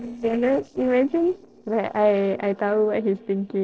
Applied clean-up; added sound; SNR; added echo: neural separator model SepFormer DNS4.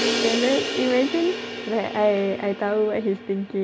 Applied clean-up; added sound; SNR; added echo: none; Crash cymbal; 5 dB; none.